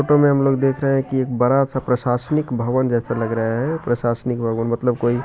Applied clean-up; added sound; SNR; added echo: none; none; none; none.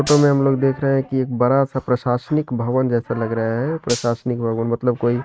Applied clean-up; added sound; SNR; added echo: neural mask model RNNoise.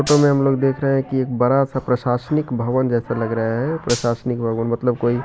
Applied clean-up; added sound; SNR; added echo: none; Gunshot, gunfire; 15 dB; none.